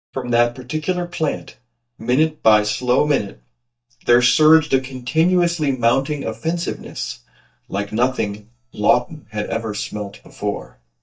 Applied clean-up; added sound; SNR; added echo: neural mask model DeepFilterNet 3.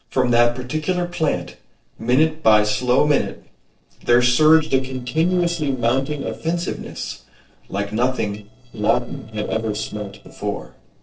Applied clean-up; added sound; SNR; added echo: neural separator model SepFormer DNS4.